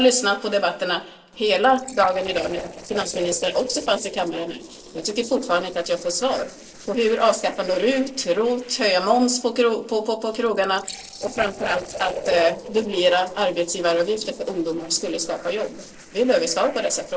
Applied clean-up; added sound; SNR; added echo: neural separator model SepFormer DNS4.